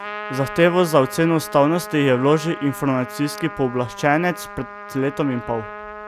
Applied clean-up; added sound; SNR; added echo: none; Trumpet; 13 dB; none.